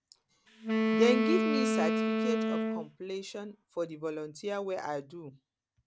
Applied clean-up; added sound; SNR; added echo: none; Wind instrument, woodwind instrument; -4 dB; none.